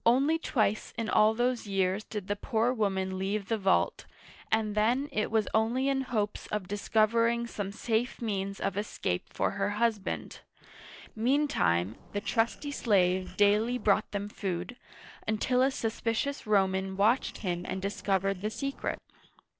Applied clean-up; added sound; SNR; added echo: neural separator model SepFormer DNS4.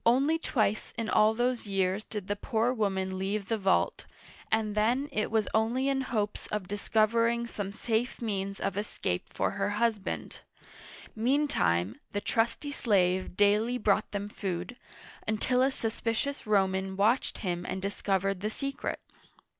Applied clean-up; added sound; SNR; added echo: none; none; none; none.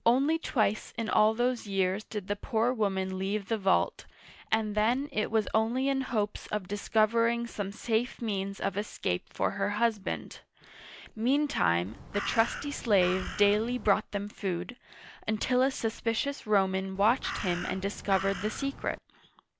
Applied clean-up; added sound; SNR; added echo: none; Crow; 11 dB; none.